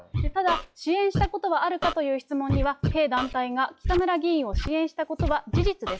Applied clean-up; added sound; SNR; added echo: classical method log-MMSE.